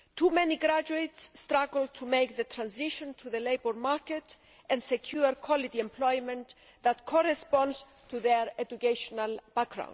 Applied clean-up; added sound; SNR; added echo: none; none; none; none.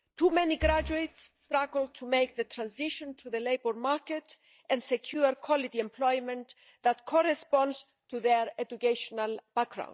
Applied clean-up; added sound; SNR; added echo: neural mask model DeepFilterNet 3.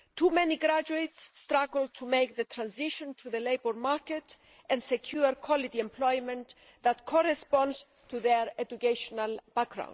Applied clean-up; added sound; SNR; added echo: neural mask model Resemble Enhance denoiser.